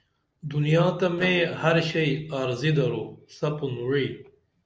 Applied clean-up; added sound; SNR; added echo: neural separator model SepFormer DNS4.